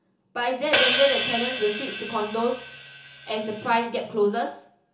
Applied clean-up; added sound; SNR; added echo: none; Hi-hat; -2 dB; reverberation time 0.8 s.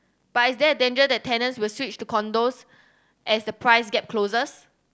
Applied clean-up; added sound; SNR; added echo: none; none; none; none.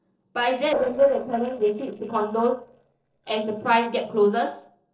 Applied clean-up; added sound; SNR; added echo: neural separator model SepFormer DNS4.